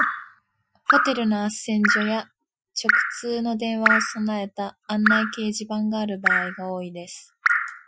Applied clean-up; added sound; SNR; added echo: classical method Wiener filter.